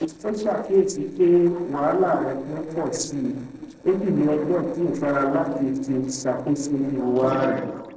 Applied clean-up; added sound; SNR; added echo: neural separator model SepFormer DNS4.